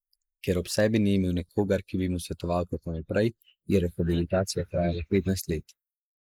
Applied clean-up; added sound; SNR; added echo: neural mask model Resemble Enhance denoiser.